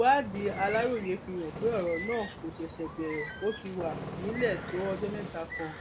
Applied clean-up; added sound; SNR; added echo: none; Tools + Bird; 8 dB; none.